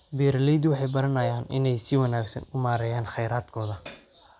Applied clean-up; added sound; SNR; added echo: none; Hi-hat + Wind instrument, woodwind instrument; 15 dB; none.